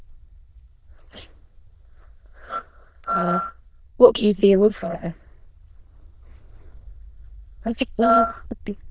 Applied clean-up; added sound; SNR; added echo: neural diffusion model UNIVERSE++.